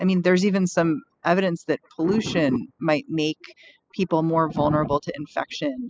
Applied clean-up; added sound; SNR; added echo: classical method spectral subtraction.